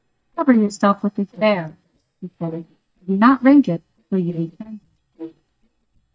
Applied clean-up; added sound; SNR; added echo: neural mask model DeepFilterNet 3.